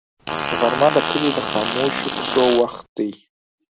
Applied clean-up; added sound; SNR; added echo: none; Fart; 2 dB; none.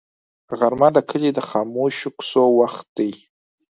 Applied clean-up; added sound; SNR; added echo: none; none; none; none.